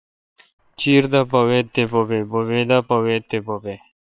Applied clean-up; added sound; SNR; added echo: neural separator model SepFormer WHAM!.